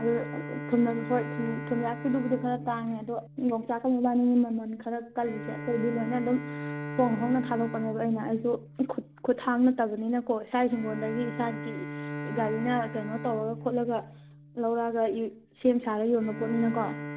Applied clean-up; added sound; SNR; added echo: none; Bowed string instrument; 10 dB; none.